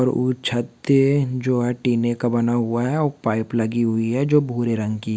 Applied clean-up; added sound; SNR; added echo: none; none; none; none.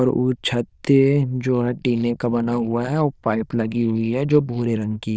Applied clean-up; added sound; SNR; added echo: neural diffusion model UNIVERSE++.